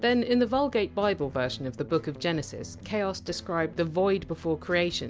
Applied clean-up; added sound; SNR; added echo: none; none; none; none.